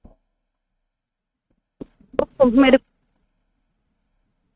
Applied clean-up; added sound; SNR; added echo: neural mask model RNNoise.